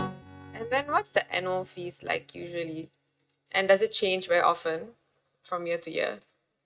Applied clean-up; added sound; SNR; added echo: neural mask model RNNoise.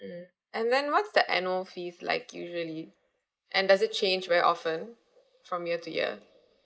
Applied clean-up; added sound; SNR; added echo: neural mask model Resemble Enhance denoiser.